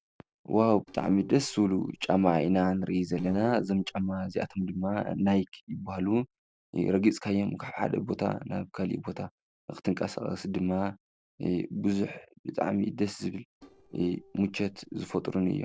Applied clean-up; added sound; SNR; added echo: neural separator model SepFormer DNS4.